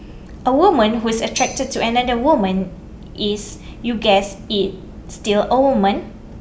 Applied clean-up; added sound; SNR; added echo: none; Tambourine; 12 dB; none.